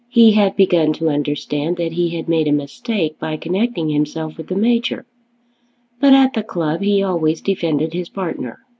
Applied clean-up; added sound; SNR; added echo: none; none; none; none.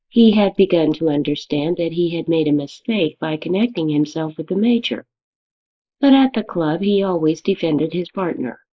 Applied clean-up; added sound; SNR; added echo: neural mask model Resemble Enhance denoiser.